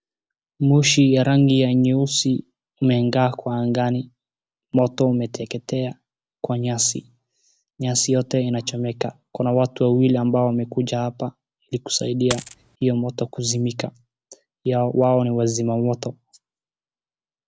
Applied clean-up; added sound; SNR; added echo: none; Coin (dropping); 10 dB; none.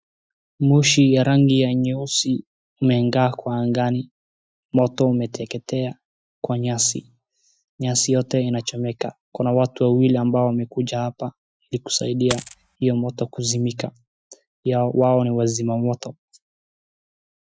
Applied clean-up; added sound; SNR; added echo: classical method Wiener filter.